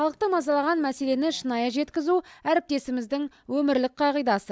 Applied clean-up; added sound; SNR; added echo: none; none; none; none.